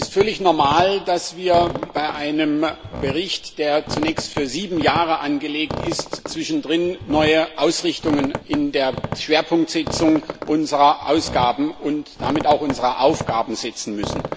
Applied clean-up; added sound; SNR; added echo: none; Squeak; 10 dB; none.